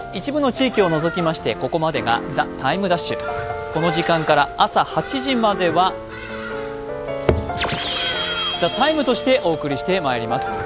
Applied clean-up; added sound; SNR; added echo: none; Bird vocalization, bird call, bird song; 15 dB; none.